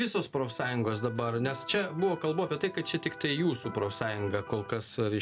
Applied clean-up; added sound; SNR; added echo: none; Electric guitar; 15 dB; none.